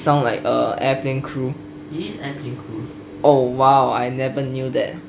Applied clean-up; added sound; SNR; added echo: none; none; none; none.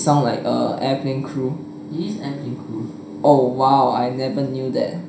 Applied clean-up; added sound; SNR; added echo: none; none; none; reverberation time 0.5 s.